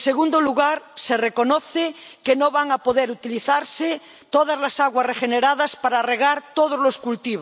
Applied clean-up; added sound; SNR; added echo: none; none; none; none.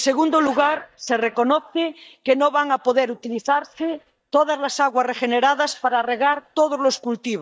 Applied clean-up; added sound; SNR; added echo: neural mask model DeepFilterNet 3.